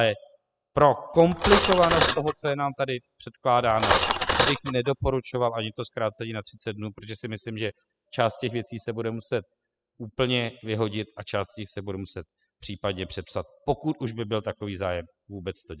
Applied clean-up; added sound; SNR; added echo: classical method spectral subtraction.